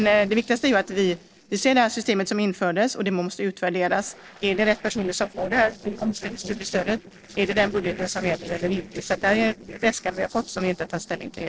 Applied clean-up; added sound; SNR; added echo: neural separator model SepFormer DNS4.